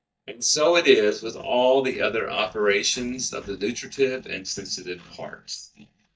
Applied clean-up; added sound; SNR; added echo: neural mask model DeepFilterNet 3.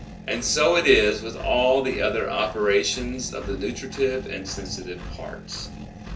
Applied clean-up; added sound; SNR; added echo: none; Engine; 12 dB; reverberation time 0.3 s.